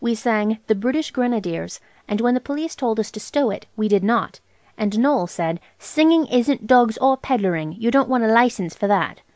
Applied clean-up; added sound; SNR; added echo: none; none; none; none.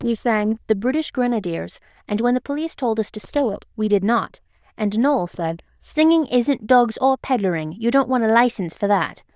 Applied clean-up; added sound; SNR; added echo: neural diffusion model UNIVERSE++.